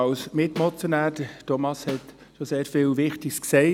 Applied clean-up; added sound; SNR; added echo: none; Snare drum; 18 dB; none.